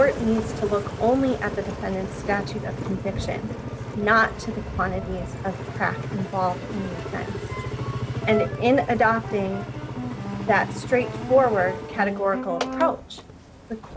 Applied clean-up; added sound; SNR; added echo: none; Engine; 6 dB; none.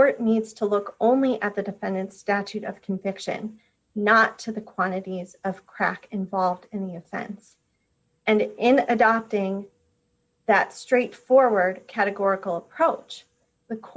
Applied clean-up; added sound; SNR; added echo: none; none; none; none.